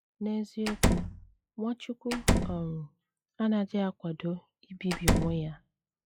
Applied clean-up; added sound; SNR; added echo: classical method log-MMSE.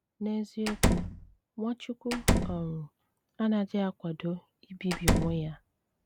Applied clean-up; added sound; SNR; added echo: none; Slam; -5 dB; none.